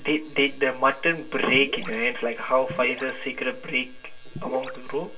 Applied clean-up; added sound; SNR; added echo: none; Gurgling / Liquid; 14 dB; reverberation time 0.1 s.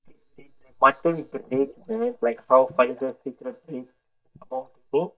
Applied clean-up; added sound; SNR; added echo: neural mask model DeepFilterNet 3.